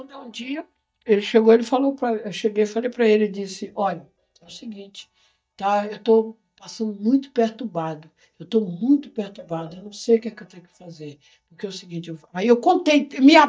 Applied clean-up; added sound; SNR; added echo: neural mask model DeepFilterNet 3.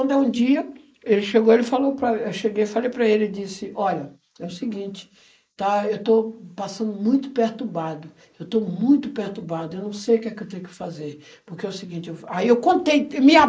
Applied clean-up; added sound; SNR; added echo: neural mask model Resemble Enhance denoiser.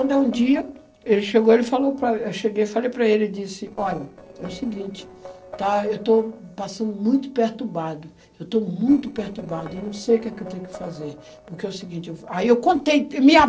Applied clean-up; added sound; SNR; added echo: neural separator model SepFormer DNS4.